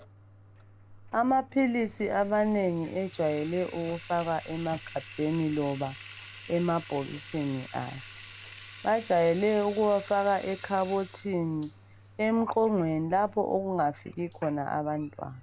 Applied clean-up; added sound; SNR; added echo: none; Bathtub (filling or washing); 19 dB; none.